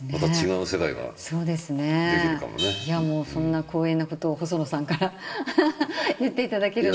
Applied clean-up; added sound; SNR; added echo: none; Crash cymbal; 17 dB; reverberation time 1.9 s.